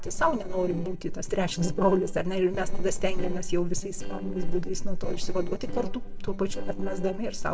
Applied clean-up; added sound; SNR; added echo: neural separator model SepFormer DNS4.